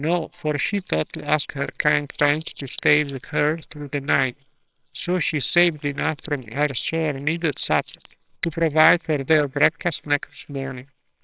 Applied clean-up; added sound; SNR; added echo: neural separator model SepFormer WHAMR!.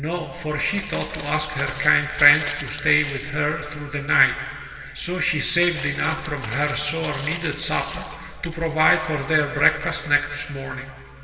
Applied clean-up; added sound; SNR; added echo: none; Walk, footsteps; 15 dB; reverberation time 2.4 s.